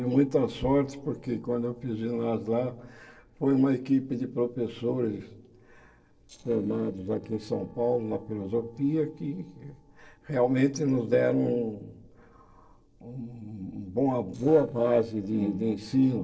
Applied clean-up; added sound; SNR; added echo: neural separator model SepFormer DNS4.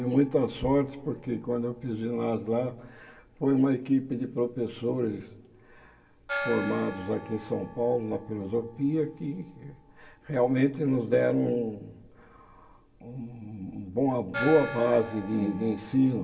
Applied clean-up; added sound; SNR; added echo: none; Gong; 15 dB; reverberation time 0.6 s.